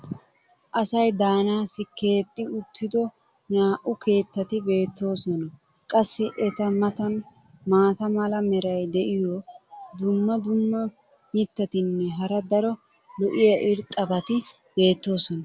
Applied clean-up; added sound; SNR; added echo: none; none; none; none.